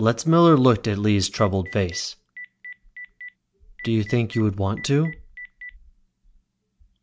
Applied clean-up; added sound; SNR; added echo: none; Telephone; 19 dB; none.